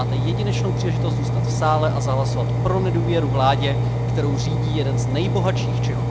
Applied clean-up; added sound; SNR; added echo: none; Engine; -5 dB; none.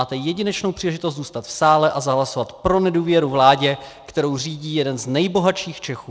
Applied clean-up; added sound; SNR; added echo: none; none; none; none.